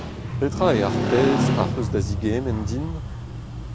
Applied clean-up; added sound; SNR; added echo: none; Motorcycle; 0 dB; none.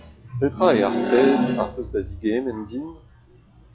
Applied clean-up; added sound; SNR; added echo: classical method log-MMSE.